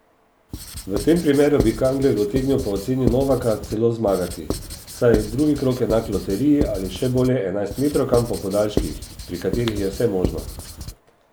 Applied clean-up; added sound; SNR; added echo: none; Writing; 8 dB; none.